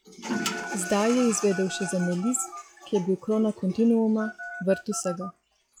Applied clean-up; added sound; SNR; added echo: classical method log-MMSE.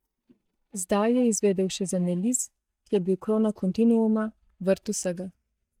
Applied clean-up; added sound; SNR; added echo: neural mask model DeepFilterNet 3.